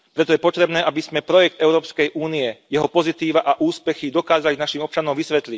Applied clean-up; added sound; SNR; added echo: none; none; none; none.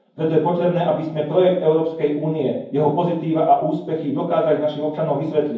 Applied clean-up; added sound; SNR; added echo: none; none; none; reverberation time 0.9 s.